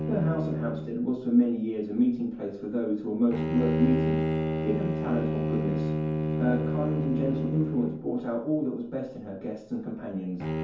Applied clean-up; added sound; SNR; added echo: none; Bowed string instrument; 2 dB; reverberation time 0.6 s.